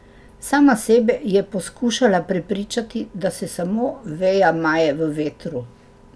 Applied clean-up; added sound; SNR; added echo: none; none; none; none.